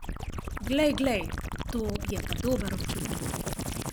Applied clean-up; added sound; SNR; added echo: none; Gurgling / Liquid; 1 dB; none.